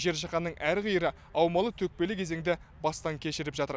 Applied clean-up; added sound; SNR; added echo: none; none; none; none.